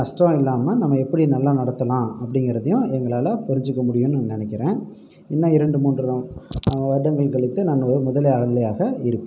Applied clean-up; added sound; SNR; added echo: none; none; none; none.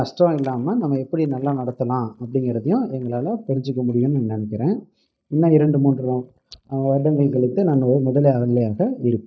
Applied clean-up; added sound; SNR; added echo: neural mask model DeepFilterNet 3.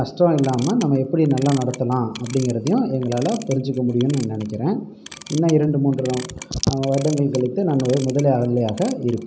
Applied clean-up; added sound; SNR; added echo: none; Clock; 19 dB; none.